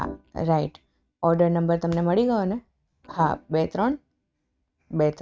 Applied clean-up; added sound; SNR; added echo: neural mask model RNNoise.